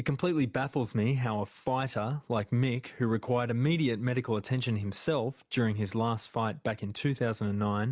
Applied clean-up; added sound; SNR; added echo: none; none; none; none.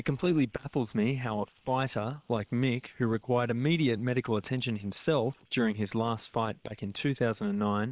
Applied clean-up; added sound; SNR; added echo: neural separator model SepFormer WHAM!.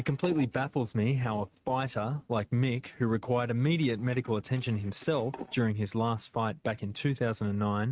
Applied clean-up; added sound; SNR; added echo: neural mask model RNNoise.